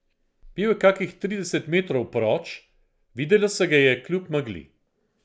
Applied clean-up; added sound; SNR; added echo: none; none; none; none.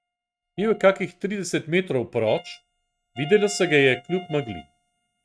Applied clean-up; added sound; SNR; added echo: neural mask model RNNoise.